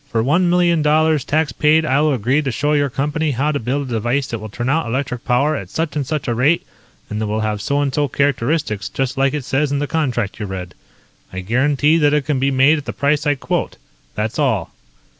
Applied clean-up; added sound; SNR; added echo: none; none; none; none.